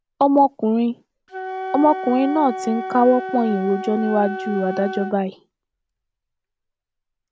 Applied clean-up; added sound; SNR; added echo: none; Wind instrument, woodwind instrument; 10 dB; none.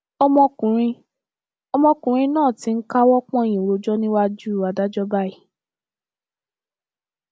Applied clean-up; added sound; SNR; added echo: none; none; none; none.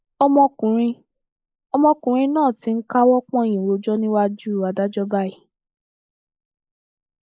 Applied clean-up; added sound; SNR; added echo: neural mask model Resemble Enhance denoiser.